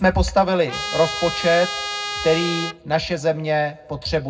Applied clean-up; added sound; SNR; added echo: none; Trumpet; 7 dB; reverberation time 0.3 s.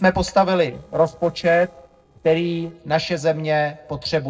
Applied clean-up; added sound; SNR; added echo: neural separator model SepFormer DNS4.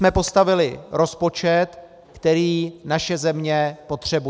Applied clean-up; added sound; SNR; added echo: none; none; none; none.